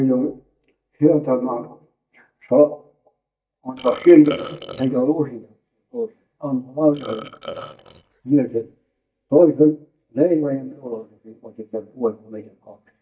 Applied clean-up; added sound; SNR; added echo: neural mask model DeepFilterNet 3.